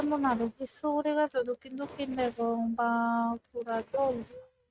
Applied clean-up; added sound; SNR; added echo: neural mask model RNNoise.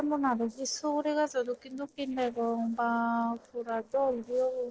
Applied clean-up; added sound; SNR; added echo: neural separator model SepFormer DNS4.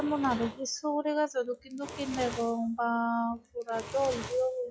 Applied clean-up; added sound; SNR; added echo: classical method log-MMSE.